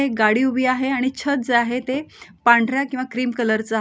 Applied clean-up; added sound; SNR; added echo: none; none; none; none.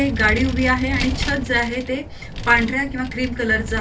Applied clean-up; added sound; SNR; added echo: none; Vehicle; 6 dB; reverberation time 0.2 s.